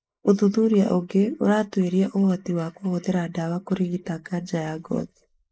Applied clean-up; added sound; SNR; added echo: neural mask model Resemble Enhance denoiser.